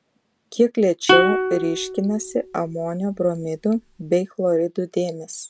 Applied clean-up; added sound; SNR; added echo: none; Plucked string instrument; 1 dB; none.